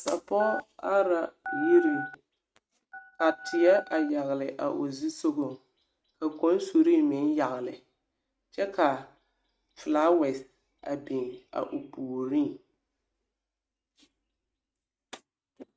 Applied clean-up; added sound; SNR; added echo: neural mask model RNNoise.